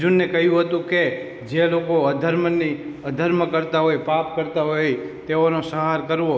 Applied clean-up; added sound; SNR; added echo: none; none; none; none.